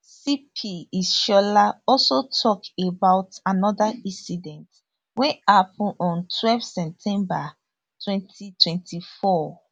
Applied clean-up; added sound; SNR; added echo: none; none; none; none.